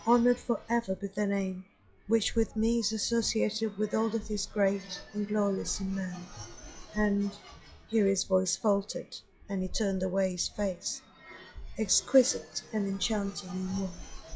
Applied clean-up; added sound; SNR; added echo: classical method log-MMSE.